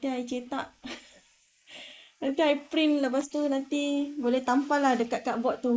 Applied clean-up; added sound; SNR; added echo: neural mask model Resemble Enhance denoiser.